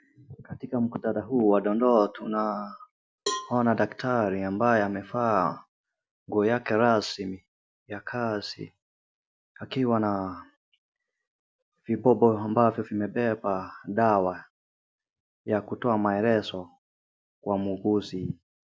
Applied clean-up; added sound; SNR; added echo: none; Cowbell; 11 dB; none.